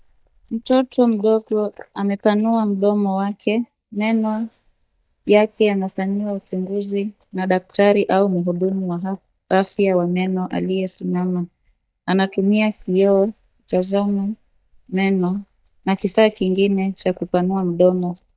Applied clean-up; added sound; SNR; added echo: neural mask model DeepFilterNet 3.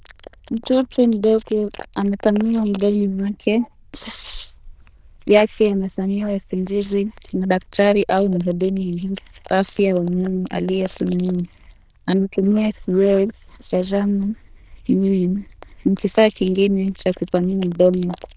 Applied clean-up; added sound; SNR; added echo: neural diffusion model UNIVERSE++.